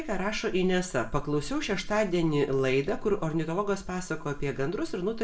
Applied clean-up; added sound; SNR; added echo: none; none; none; reverberation time 0.3 s.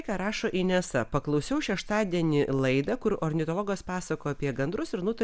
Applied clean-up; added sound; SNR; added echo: none; none; none; none.